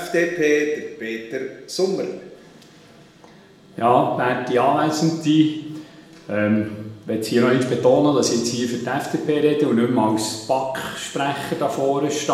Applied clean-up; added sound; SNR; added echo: none; none; none; reverberation time 0.9 s.